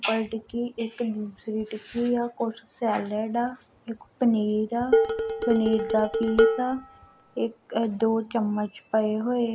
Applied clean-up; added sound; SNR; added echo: none; Dishes, pots, and pans; -1 dB; none.